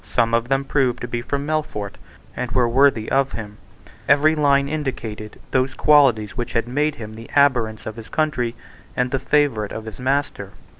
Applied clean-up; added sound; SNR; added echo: none; none; none; none.